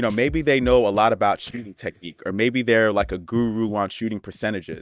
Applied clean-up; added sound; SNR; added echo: neural mask model DeepFilterNet 3.